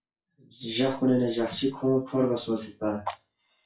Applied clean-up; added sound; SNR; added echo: classical method WPE with log-MMSE.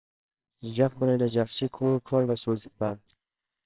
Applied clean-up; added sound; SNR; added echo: neural separator model SepFormer WHAMR!.